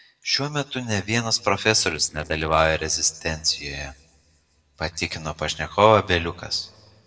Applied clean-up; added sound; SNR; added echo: neural separator model SepFormer DNS4.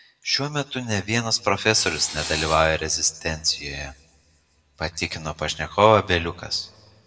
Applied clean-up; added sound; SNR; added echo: none; Tools; 10 dB; reverberation time 0.7 s.